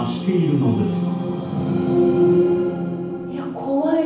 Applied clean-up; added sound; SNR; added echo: none; none; none; reverberation time 0.9 s.